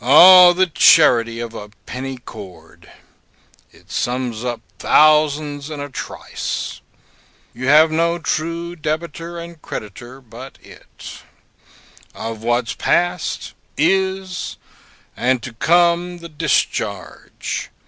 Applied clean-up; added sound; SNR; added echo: none; none; none; none.